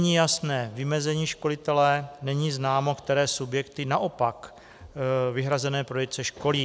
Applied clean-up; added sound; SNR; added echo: none; none; none; none.